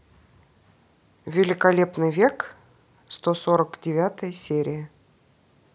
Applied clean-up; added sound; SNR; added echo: none; none; none; none.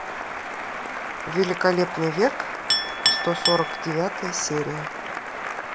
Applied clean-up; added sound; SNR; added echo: none; Chink, clink + Applause; 1 dB; none.